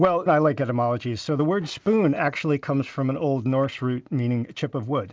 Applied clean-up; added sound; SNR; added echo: none; none; none; none.